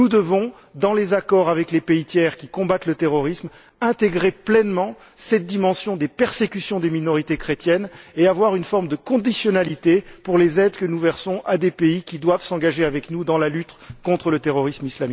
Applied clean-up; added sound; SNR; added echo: none; none; none; none.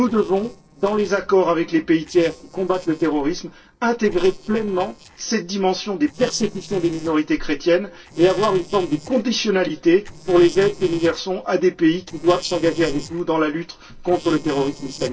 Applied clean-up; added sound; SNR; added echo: neural separator model SepFormer DNS4.